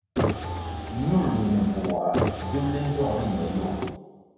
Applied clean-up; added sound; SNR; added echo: none; Car; 3 dB; reverberation time 1.2 s.